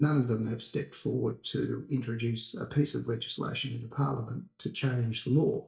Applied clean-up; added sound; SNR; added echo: neural mask model DeepFilterNet 3.